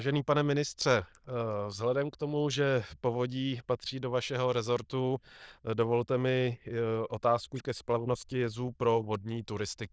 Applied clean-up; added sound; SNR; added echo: neural diffusion model UNIVERSE++.